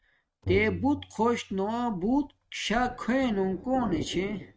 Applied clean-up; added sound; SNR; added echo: neural mask model RNNoise.